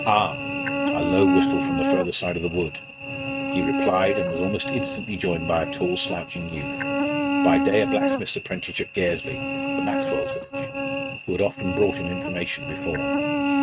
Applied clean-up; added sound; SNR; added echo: neural mask model RNNoise.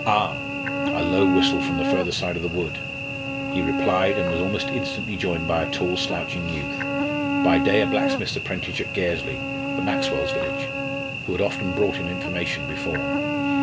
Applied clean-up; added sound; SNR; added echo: none; Cricket / Buzz; -1 dB; none.